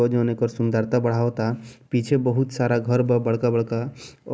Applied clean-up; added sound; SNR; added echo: none; none; none; none.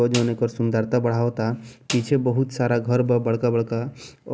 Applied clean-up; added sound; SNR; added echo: none; Snare drum; 17 dB; none.